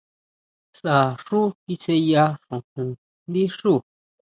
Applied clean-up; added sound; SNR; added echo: none; none; none; none.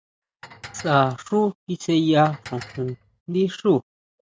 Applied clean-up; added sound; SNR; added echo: none; Dishes, pots, and pans; 20 dB; none.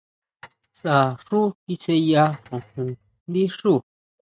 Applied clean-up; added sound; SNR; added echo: neural mask model RNNoise.